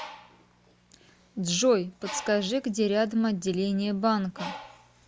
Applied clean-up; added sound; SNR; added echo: none; Bird; 17 dB; none.